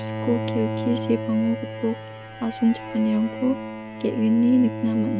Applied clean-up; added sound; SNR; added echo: none; Bowed string instrument; 7 dB; none.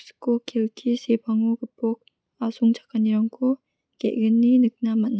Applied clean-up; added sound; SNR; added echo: none; none; none; none.